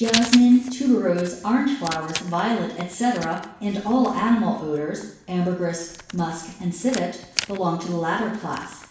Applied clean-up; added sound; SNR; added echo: none; Writing; 12 dB; reverberation time 0.7 s.